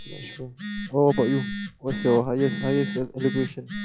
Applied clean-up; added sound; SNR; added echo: classical method log-MMSE.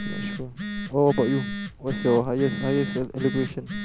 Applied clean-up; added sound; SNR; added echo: none; Telephone; 7 dB; none.